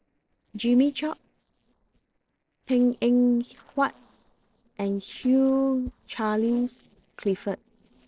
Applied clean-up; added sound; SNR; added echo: neural separator model SepFormer DNS4.